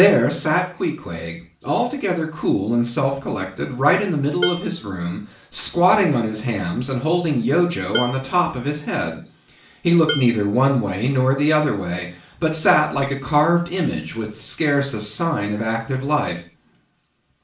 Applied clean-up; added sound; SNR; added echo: none; Dishes, pots, and pans; 10 dB; reverberation time 0.4 s.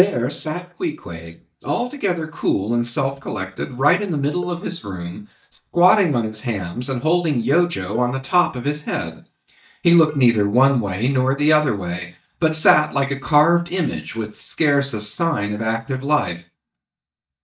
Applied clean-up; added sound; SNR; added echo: neural mask model DeepFilterNet 3.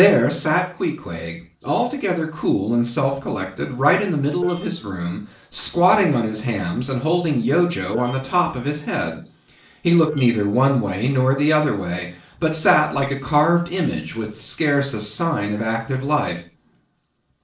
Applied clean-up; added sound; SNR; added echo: neural separator model SepFormer DNS4.